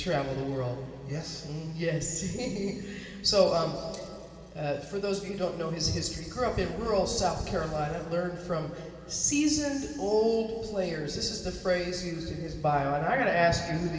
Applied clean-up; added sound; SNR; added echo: none; none; none; reverberation time 2.5 s.